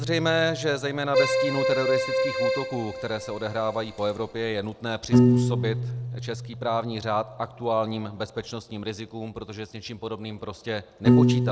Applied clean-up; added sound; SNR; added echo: none; Keyboard (musical) + Piano; -3 dB; none.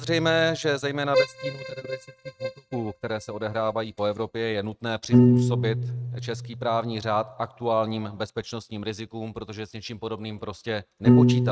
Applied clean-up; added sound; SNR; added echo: neural mask model RNNoise.